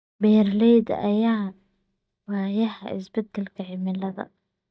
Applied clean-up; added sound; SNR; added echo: neural mask model DeepFilterNet 3.